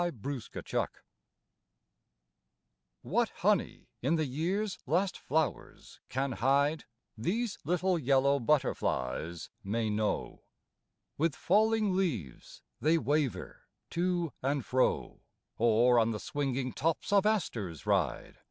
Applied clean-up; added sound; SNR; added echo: none; none; none; none.